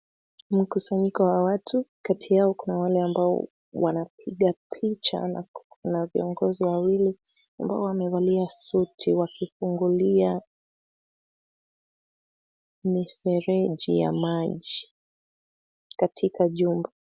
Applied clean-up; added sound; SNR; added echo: none; none; none; none.